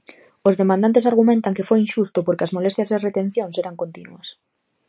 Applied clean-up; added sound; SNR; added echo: none; none; none; none.